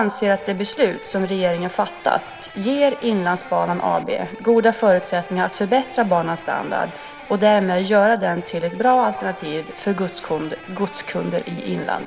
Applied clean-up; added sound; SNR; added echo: none; Electric guitar; 18 dB; none.